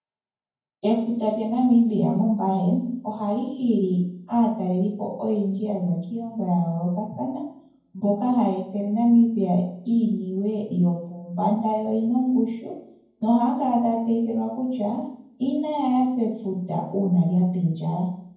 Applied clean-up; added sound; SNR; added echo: none; none; none; reverberation time 0.9 s.